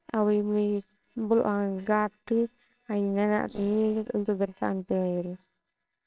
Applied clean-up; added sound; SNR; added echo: neural separator model SepFormer WHAMR!.